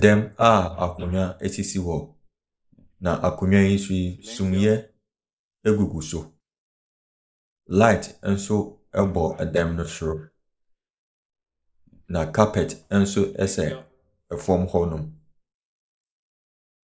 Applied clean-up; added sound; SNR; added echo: neural mask model Resemble Enhance denoiser.